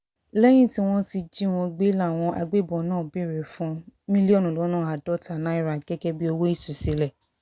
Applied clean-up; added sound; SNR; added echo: none; none; none; none.